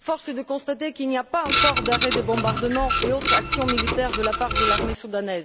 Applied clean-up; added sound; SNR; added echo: none; Printer; -2 dB; none.